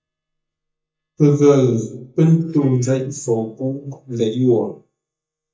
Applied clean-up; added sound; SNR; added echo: neural mask model DeepFilterNet 3.